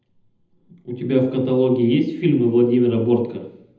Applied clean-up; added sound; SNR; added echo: none; none; none; reverberation time 0.8 s.